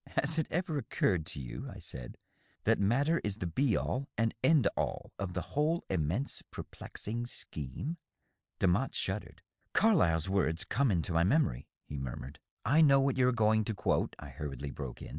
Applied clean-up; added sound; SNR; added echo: none; none; none; none.